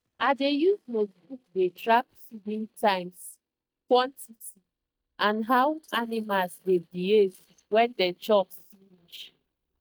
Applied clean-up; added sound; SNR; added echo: neural mask model DeepFilterNet 3.